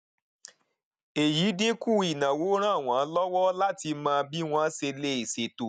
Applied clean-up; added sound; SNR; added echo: none; none; none; none.